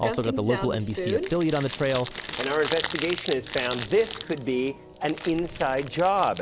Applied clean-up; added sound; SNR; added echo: none; Crumpling, crinkling; 5 dB; none.